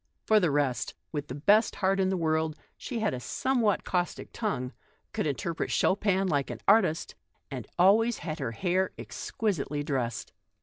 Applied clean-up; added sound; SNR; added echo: none; none; none; none.